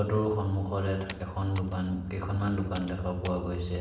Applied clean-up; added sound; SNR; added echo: none; Computer keyboard; 20 dB; reverberation time 0.9 s.